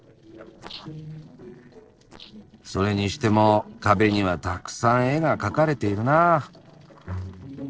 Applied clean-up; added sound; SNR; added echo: neural separator model SepFormer DNS4.